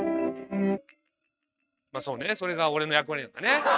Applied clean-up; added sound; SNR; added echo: neural mask model RNNoise.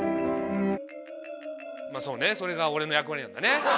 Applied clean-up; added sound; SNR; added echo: none; Marimba, xylophone; 12 dB; none.